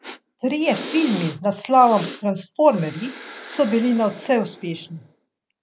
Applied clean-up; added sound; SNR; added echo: none; Breathing; 14 dB; none.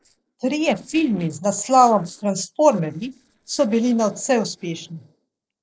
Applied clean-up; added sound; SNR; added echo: neural separator model SepFormer DNS4.